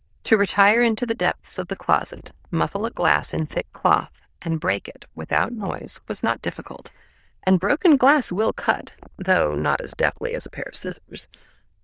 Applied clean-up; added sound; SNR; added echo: neural diffusion model UNIVERSE++.